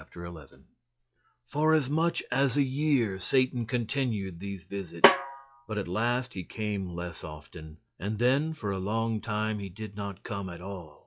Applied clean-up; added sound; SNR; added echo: classical method log-MMSE.